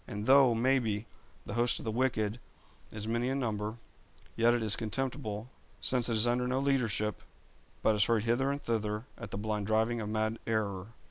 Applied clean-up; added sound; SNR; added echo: none; none; none; none.